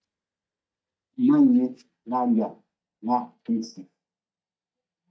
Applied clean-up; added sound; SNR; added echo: neural mask model DeepFilterNet 3.